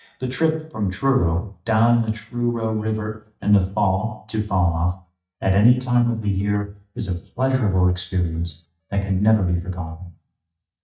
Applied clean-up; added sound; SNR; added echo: neural mask model DeepFilterNet 3.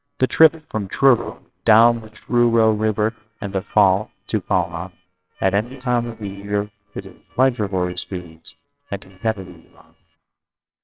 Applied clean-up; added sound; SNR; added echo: neural separator model SepFormer WHAMR!.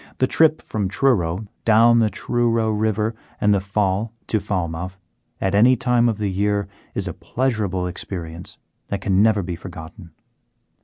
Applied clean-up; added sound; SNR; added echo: none; none; none; none.